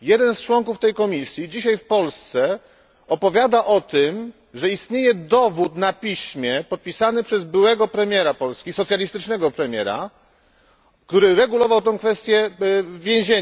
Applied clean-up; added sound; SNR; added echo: none; none; none; none.